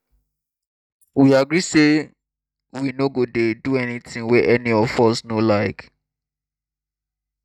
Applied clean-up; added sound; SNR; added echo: neural mask model DeepFilterNet 3.